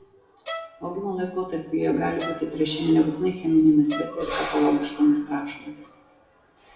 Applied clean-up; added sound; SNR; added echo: none; Bowed string instrument; 16 dB; reverberation time 0.8 s.